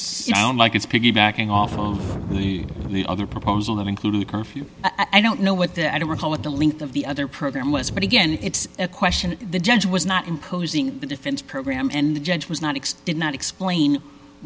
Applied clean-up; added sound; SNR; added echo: none; Thunder; 14 dB; none.